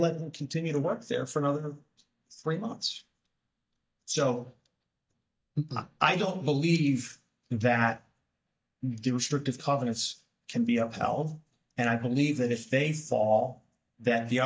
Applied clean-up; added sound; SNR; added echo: neural mask model DeepFilterNet 3.